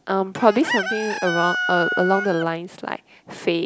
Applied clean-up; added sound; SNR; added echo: none; Chicken, rooster; 6 dB; none.